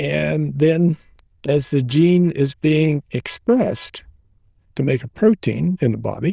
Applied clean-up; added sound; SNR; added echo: neural diffusion model UNIVERSE++.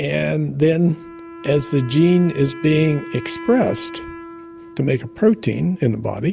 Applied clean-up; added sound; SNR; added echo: none; Wind instrument, woodwind instrument; 16 dB; none.